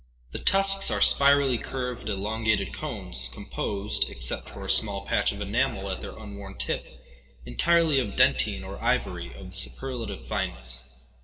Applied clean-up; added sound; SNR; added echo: neural separator model SepFormer DNS4.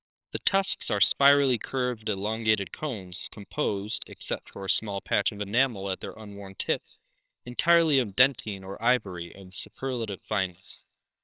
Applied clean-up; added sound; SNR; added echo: neural separator model SepFormer WHAMR!.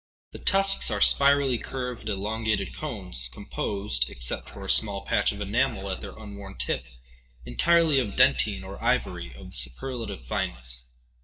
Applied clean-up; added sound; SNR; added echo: neural mask model DeepFilterNet 3.